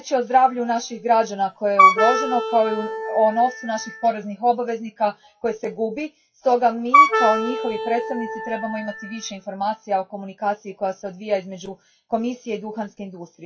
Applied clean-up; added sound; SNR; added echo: classical method WPE with log-MMSE.